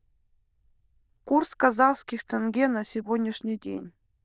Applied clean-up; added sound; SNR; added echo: neural diffusion model UNIVERSE++.